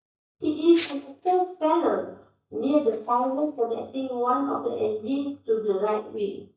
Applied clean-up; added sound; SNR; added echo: neural mask model DeepFilterNet 3.